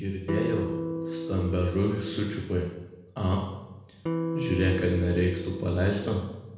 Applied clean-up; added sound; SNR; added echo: none; Electric guitar; 4 dB; reverberation time 1.0 s.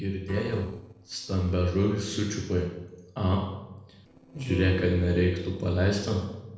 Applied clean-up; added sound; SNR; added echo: neural separator model SepFormer DNS4.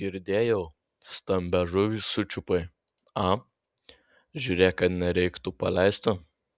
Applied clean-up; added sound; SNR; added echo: none; none; none; none.